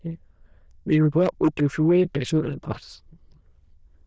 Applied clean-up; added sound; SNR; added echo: neural diffusion model UNIVERSE++.